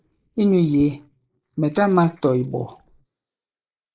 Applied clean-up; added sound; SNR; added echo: neural mask model Resemble Enhance denoiser.